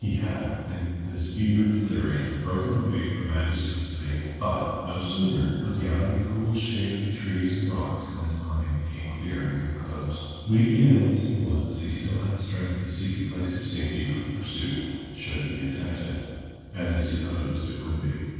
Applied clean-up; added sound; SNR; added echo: neural separator model SepFormer DNS4.